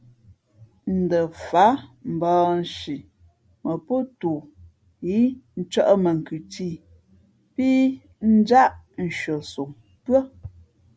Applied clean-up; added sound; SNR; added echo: none; none; none; none.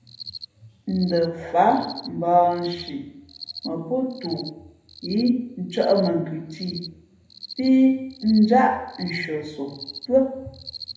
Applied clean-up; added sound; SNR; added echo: none; Cricket; 18 dB; reverberation time 0.7 s.